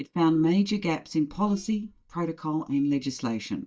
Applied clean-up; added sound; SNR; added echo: neural mask model DeepFilterNet 3.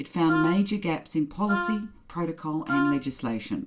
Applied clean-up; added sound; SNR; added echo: none; Wind instrument, woodwind instrument; 7 dB; reverberation time 0.2 s.